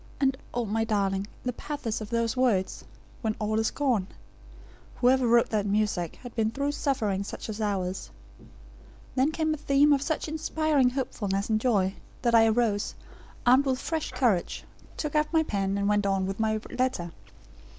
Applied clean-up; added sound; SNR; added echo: none; none; none; none.